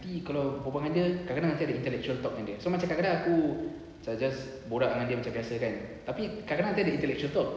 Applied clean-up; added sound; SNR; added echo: none; none; none; none.